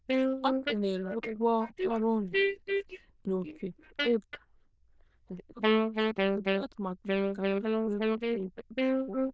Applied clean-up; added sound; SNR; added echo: neural diffusion model UNIVERSE++.